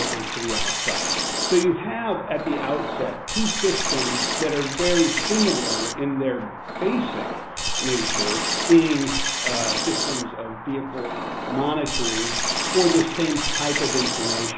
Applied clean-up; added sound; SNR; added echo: none; Liquid; 1 dB; none.